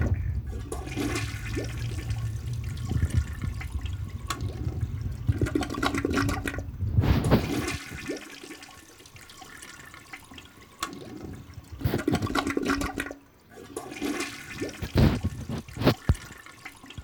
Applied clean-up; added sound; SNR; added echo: none; Toilet flush; 5 dB; none.